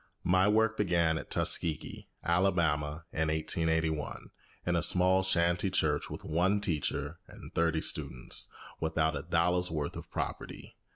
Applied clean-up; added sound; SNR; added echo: none; none; none; none.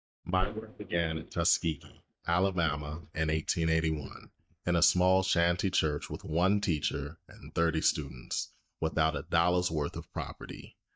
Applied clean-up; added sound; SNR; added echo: neural mask model DeepFilterNet 3.